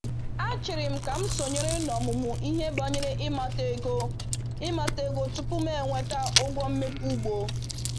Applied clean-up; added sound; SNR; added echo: none; Chewing, mastication; -2 dB; none.